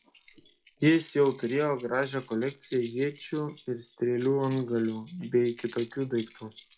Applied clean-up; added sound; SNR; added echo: classical method log-MMSE.